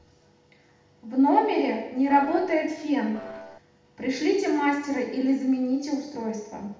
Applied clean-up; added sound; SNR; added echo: none; Piano; 14 dB; reverberation time 0.8 s.